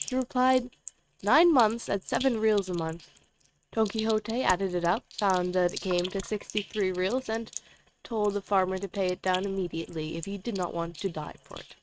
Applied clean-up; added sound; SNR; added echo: neural mask model RNNoise.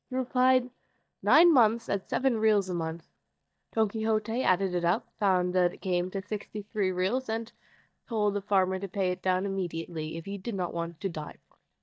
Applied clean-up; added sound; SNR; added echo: neural mask model DeepFilterNet 3.